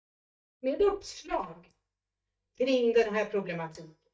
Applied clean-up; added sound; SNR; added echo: neural mask model DeepFilterNet 3.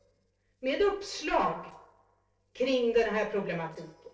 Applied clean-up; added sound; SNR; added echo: neural separator model SepFormer DNS4.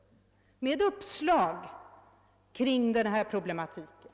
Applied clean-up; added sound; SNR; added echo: none; none; none; none.